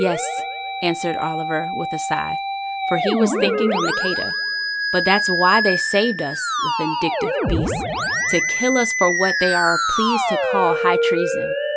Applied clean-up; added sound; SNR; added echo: none; Musical instrument; -1 dB; none.